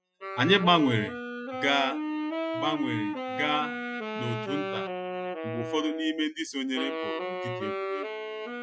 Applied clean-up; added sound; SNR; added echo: classical method Wiener filter.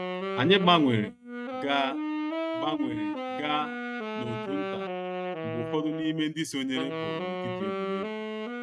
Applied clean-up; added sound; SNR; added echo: neural mask model RNNoise.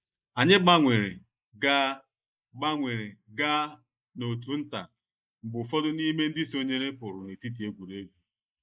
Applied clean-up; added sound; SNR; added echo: neural mask model Resemble Enhance denoiser.